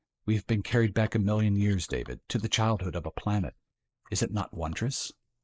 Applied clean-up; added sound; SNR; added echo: neural mask model Resemble Enhance denoiser.